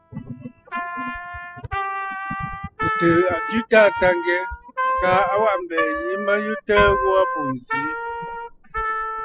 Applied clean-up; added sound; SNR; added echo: classical method spectral subtraction.